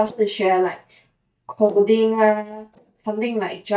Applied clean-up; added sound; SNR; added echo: neural mask model DeepFilterNet 3.